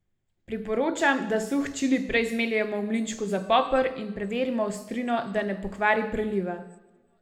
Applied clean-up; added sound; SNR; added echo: none; none; none; reverberation time 0.8 s.